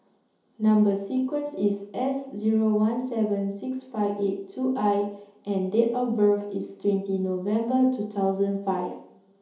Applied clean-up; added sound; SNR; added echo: none; none; none; reverberation time 2.8 s.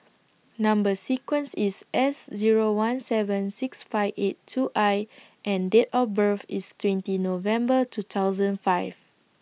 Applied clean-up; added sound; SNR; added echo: none; none; none; none.